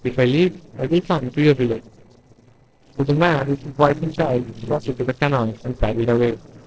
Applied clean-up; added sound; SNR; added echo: neural separator model SepFormer DNS4.